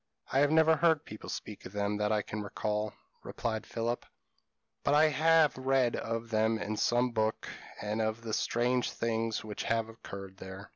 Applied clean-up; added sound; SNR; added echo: none; none; none; none.